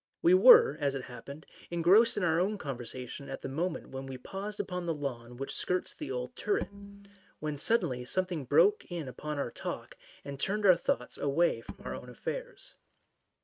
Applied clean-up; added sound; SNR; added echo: neural mask model RNNoise.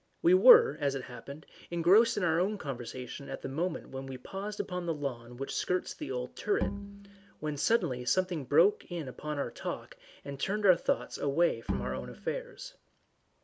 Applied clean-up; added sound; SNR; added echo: none; Bowed string instrument; 8 dB; none.